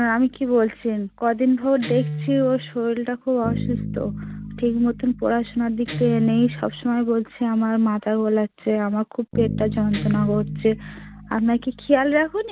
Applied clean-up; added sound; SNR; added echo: none; Guitar + Bass guitar; 10 dB; none.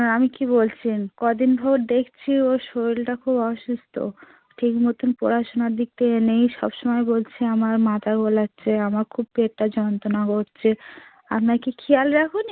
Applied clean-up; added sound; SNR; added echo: none; none; none; none.